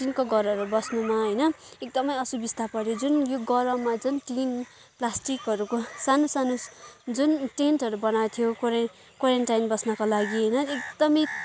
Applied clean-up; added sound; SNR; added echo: none; none; none; none.